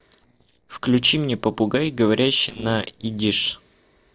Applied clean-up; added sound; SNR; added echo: neural separator model SepFormer DNS4.